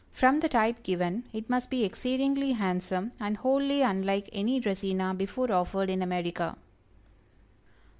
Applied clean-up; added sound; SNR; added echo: none; none; none; none.